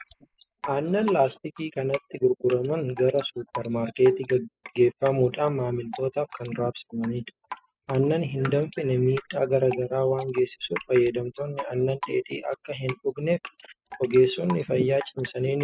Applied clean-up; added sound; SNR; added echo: classical method spectral subtraction.